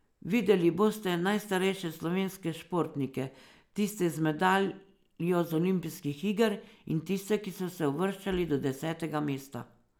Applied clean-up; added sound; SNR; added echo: none; none; none; none.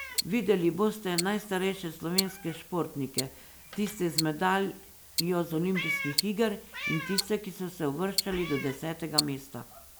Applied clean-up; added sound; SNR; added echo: none; Tick-tock + Meow; 6 dB; none.